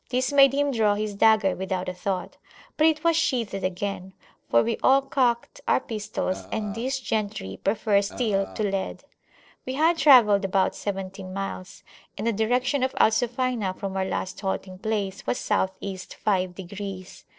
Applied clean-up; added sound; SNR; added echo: neural separator model SepFormer DNS4.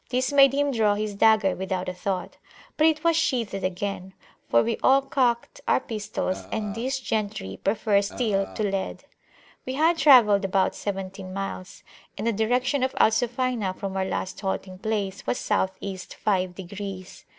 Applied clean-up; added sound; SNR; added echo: none; Burping, eructation; 15 dB; none.